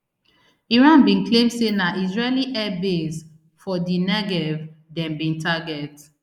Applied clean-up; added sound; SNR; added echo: neural mask model Resemble Enhance denoiser.